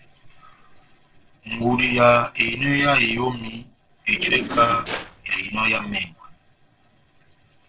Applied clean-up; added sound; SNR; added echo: neural separator model SepFormer DNS4.